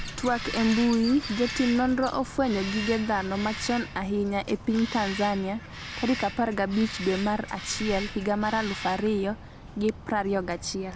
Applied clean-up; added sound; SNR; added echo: none; Bird vocalization, bird call, bird song; 10 dB; none.